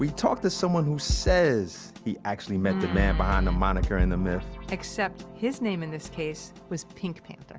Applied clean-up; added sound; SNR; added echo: none; none; none; none.